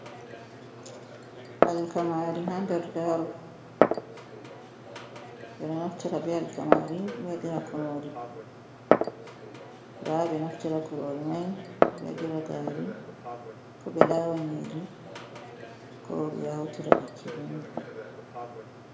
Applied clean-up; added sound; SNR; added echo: none; Glass; -2 dB; reverberation time 1.5 s.